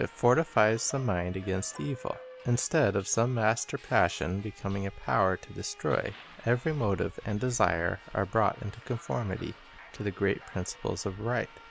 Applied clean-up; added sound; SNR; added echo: none; Subway, metro, underground; 20 dB; none.